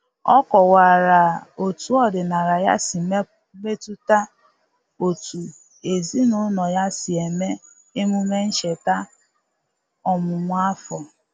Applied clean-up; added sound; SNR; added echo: none; none; none; none.